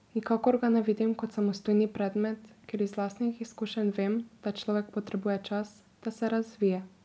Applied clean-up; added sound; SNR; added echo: none; none; none; none.